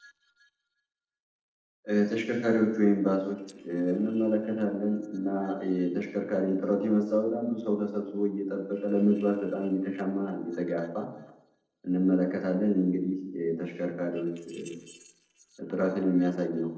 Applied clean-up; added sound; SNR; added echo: neural separator model SepFormer DNS4.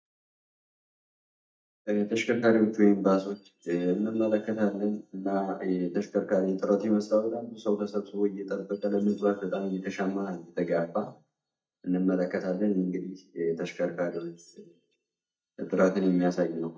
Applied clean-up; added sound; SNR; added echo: neural mask model DeepFilterNet 3.